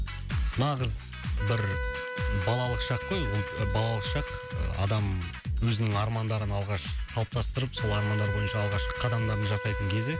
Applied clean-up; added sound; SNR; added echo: none; Wind instrument, woodwind instrument; 10 dB; none.